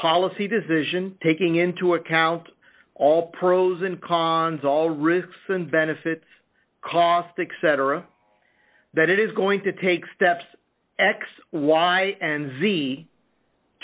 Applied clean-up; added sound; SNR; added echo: none; none; none; none.